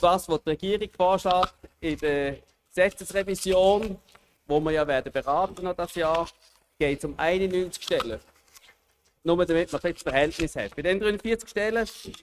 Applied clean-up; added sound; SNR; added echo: neural mask model RNNoise.